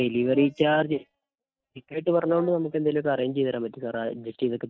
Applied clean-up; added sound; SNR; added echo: neural mask model DeepFilterNet 3.